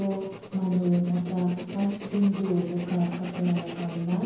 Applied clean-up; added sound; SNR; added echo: none; Writing; 11 dB; reverberation time 0.9 s.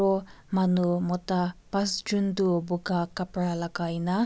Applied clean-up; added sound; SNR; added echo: none; none; none; none.